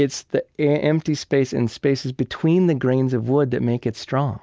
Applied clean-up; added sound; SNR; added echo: none; none; none; none.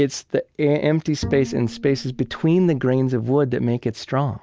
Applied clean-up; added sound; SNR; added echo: none; Bowed string instrument; 14 dB; none.